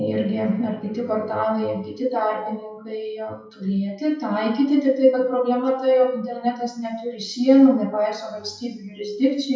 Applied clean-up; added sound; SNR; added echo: classical method WPE with log-MMSE.